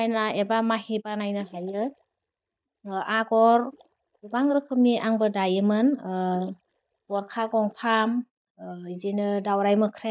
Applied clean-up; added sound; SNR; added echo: neural mask model DeepFilterNet 3.